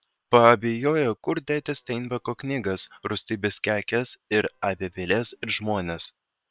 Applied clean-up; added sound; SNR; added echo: neural separator model SepFormer WHAM!.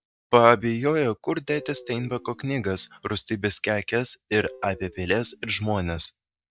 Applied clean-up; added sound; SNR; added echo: neural mask model DeepFilterNet 3.